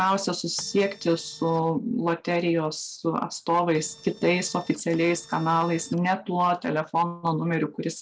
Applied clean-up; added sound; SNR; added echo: neural separator model SepFormer DNS4.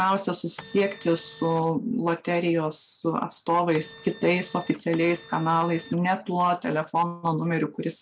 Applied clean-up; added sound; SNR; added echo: none; Printer; 18 dB; none.